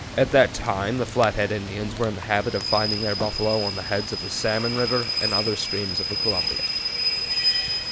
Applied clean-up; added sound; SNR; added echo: none; Rain / Train; 2 dB; none.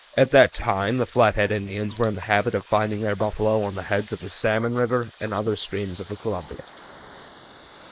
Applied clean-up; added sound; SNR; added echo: neural mask model Resemble Enhance denoiser.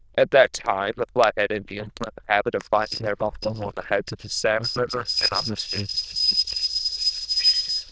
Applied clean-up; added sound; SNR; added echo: neural diffusion model UNIVERSE++.